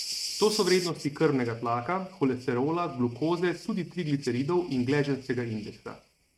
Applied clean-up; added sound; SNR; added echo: neural mask model RNNoise.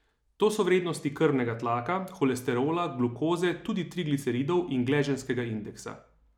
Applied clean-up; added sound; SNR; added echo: none; none; none; none.